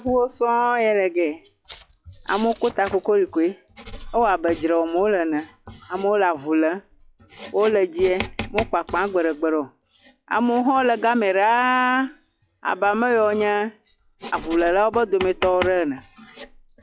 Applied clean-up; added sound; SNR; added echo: classical method log-MMSE.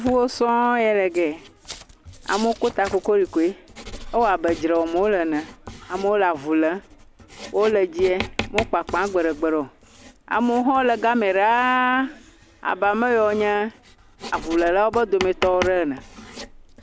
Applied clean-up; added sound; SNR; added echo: none; Writing; 15 dB; none.